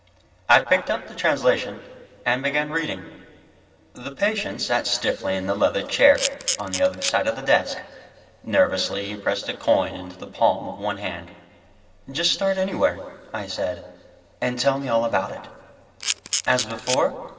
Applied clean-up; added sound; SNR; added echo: none; Camera; 4 dB; reverberation time 2.5 s.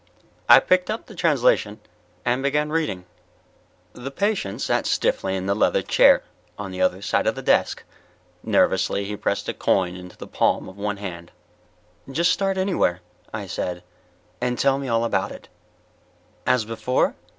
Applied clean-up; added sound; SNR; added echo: none; none; none; none.